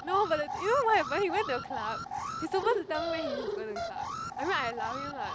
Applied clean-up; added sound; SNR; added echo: none; Alarm; 5 dB; none.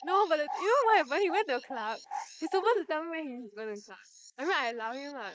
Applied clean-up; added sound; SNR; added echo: neural mask model Resemble Enhance denoiser.